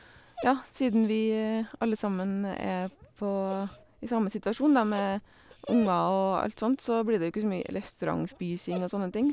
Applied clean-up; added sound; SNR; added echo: none; Dog; 19 dB; none.